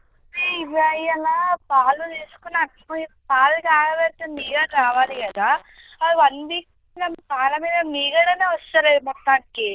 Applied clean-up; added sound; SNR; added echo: neural diffusion model UNIVERSE++.